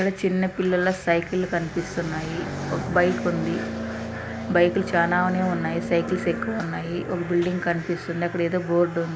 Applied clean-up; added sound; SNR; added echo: none; Car passing by; 9 dB; none.